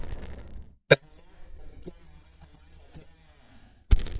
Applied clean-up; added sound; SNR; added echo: neural mask model DeepFilterNet 3.